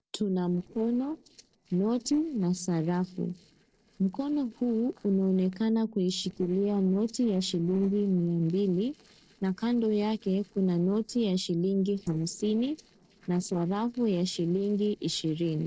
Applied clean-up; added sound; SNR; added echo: neural separator model SepFormer DNS4.